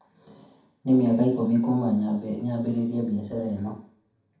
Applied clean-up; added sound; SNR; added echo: none; none; none; reverberation time 0.6 s.